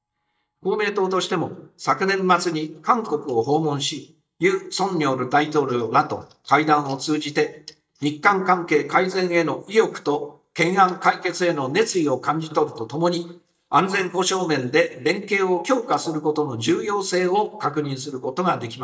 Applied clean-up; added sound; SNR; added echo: neural mask model DeepFilterNet 3.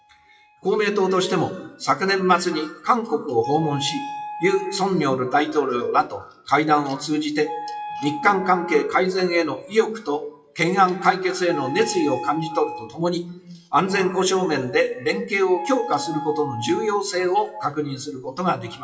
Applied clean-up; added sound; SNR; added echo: classical method WPE with log-MMSE.